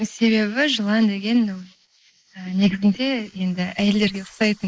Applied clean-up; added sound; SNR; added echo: neural mask model Resemble Enhance denoiser.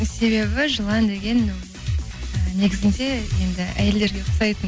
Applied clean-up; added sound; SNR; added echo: none; none; none; none.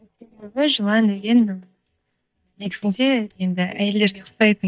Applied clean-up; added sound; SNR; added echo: neural mask model DeepFilterNet 3.